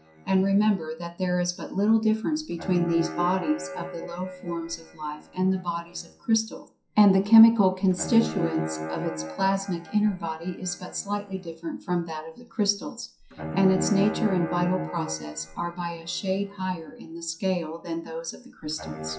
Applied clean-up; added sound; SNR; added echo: classical method WPE with log-MMSE.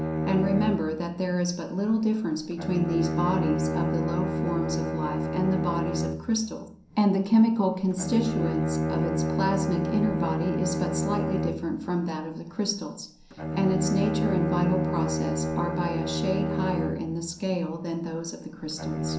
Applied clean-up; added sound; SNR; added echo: none; Bowed string instrument; 2 dB; reverberation time 0.6 s.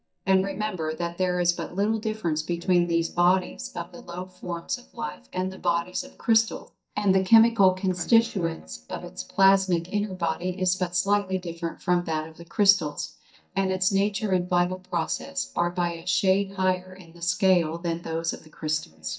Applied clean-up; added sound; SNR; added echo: neural mask model DeepFilterNet 3.